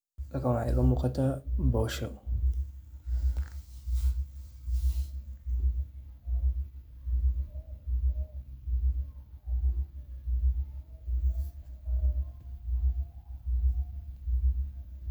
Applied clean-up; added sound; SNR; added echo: none; none; none; none.